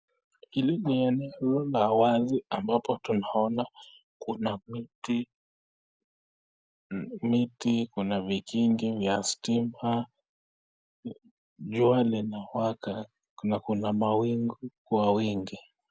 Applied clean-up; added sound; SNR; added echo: none; none; none; none.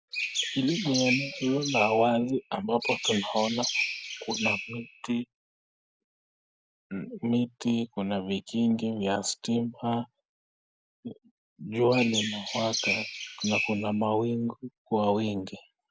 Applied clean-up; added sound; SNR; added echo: none; Chirp, tweet; 3 dB; none.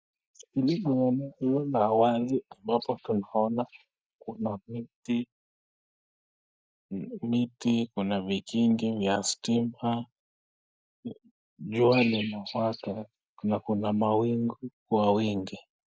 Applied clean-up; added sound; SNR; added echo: neural mask model DeepFilterNet 3.